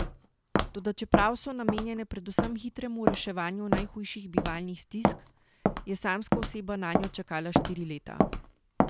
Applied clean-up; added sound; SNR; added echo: none; Walk, footsteps; -3 dB; none.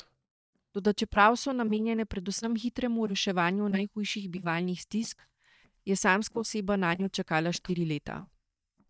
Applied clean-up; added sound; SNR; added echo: neural mask model DeepFilterNet 3.